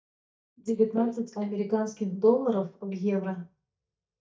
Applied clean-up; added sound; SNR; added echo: neural mask model DeepFilterNet 3.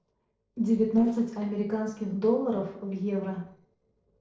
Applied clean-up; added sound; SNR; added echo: neural separator model SepFormer DNS4.